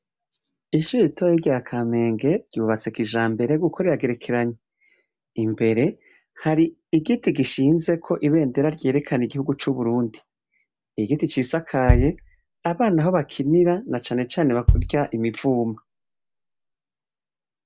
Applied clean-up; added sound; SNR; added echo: none; Bass drum; 3 dB; none.